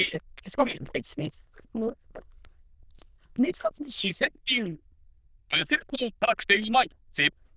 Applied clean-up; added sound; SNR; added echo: neural diffusion model UNIVERSE++.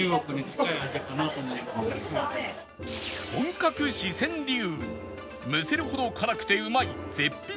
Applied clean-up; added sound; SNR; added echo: none; none; none; none.